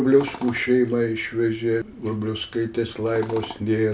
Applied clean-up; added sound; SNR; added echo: none; Tools; 19 dB; none.